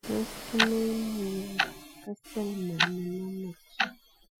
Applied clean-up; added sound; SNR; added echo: classical method Wiener filter.